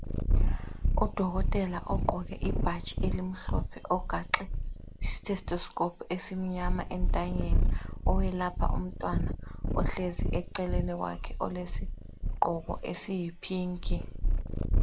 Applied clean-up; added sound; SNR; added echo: none; Purr; -5 dB; none.